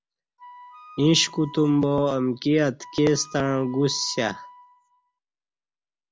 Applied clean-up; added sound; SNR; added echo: none; Wind instrument, woodwind instrument; 20 dB; none.